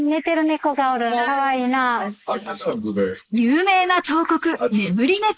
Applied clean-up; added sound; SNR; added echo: neural mask model Resemble Enhance denoiser.